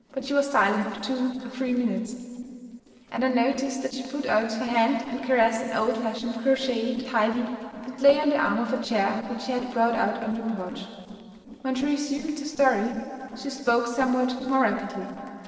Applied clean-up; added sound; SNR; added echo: neural separator model SepFormer DNS4.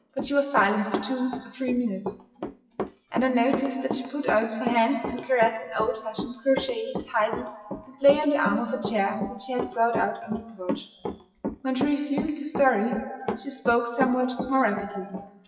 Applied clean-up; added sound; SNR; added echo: classical method WPE with log-MMSE.